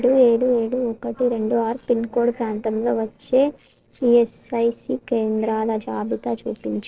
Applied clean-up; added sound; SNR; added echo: neural separator model SepFormer DNS4.